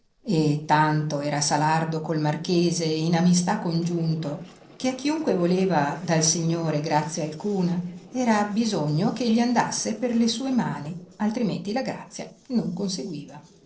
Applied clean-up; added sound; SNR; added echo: neural separator model SepFormer DNS4.